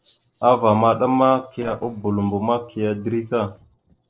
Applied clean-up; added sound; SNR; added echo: neural separator model SepFormer DNS4.